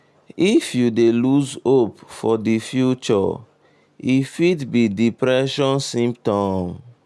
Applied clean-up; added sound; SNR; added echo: none; none; none; none.